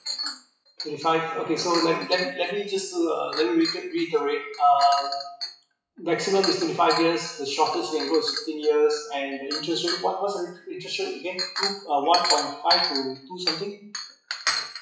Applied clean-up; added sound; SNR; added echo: classical method WPE with log-MMSE.